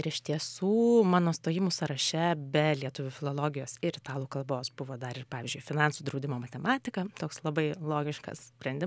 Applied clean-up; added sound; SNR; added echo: none; none; none; none.